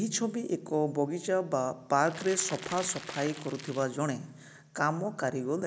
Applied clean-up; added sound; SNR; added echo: none; Crackle; 13 dB; none.